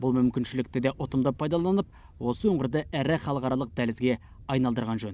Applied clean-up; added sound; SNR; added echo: none; none; none; none.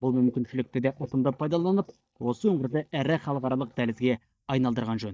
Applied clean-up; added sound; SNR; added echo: neural mask model DeepFilterNet 3.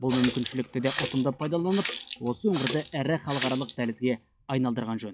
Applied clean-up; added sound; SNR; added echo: classical method log-MMSE.